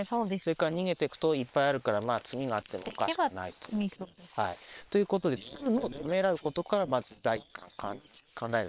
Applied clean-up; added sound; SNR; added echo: neural separator model SepFormer WHAM!.